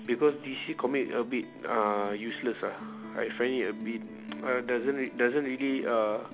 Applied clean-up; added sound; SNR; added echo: none; Guitar; 14 dB; none.